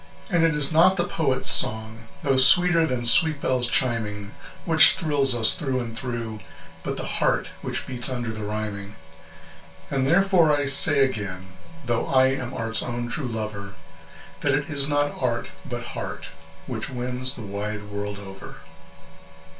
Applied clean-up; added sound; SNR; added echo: none; none; none; reverberation time 0.2 s.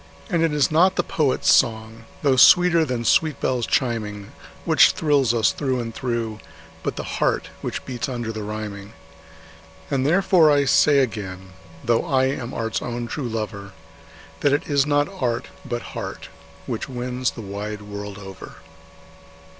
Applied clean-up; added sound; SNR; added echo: none; none; none; none.